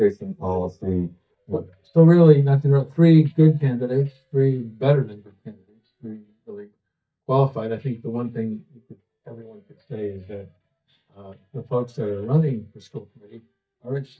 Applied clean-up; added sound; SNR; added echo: neural mask model DeepFilterNet 3.